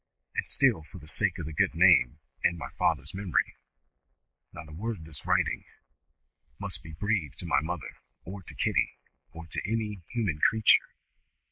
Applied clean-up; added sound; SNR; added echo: neural mask model Resemble Enhance denoiser.